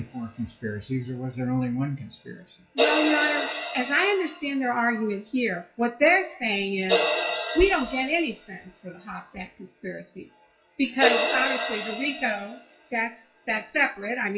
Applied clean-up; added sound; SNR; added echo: classical method WPE with log-MMSE.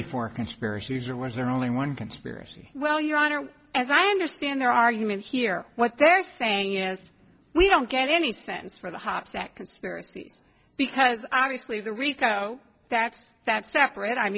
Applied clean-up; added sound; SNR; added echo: none; none; none; none.